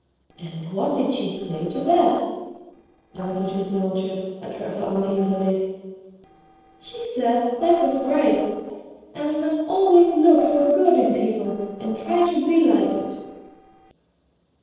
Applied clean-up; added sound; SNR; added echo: neural separator model SepFormer DNS4.